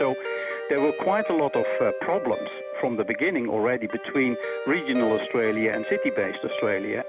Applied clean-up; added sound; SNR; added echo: none; Guitar; 6 dB; none.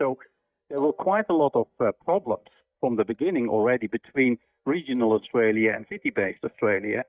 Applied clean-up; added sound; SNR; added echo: neural mask model DeepFilterNet 3.